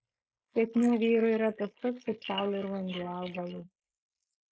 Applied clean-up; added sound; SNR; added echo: neural mask model Resemble Enhance denoiser.